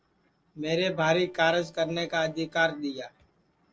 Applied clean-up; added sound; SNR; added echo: neural separator model SepFormer DNS4.